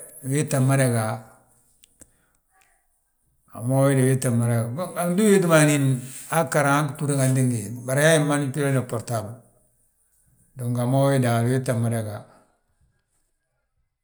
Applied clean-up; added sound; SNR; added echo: none; none; none; none.